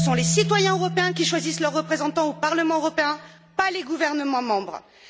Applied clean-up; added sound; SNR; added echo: none; Marimba, xylophone; 8 dB; none.